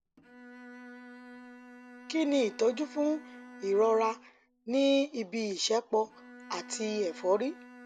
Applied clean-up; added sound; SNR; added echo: none; Bowed string instrument; 19 dB; none.